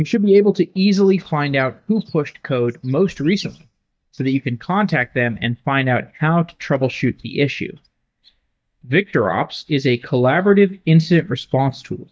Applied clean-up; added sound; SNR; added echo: neural mask model DeepFilterNet 3.